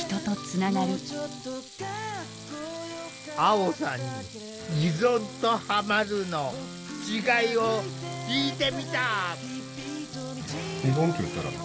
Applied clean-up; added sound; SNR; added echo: none; Sink (filling or washing) / Water tap, faucet; 18 dB; none.